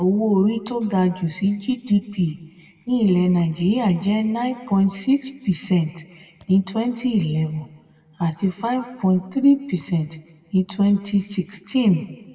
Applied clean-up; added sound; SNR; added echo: none; none; none; reverberation time 1.0 s.